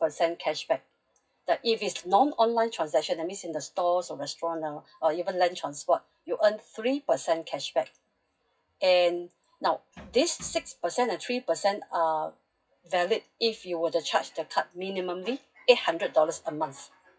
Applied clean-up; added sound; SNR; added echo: classical method WPE with log-MMSE.